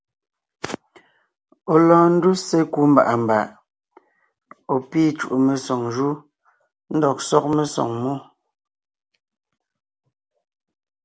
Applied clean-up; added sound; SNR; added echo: none; none; none; none.